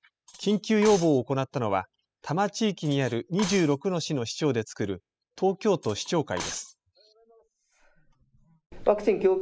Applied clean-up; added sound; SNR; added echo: classical method spectral subtraction.